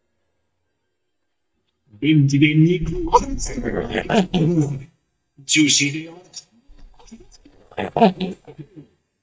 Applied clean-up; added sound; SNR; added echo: neural mask model DeepFilterNet 3.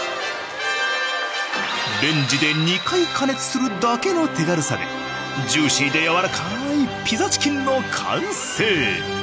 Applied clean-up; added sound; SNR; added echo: none; none; none; none.